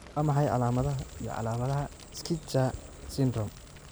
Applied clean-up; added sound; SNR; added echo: none; Fire; 17 dB; none.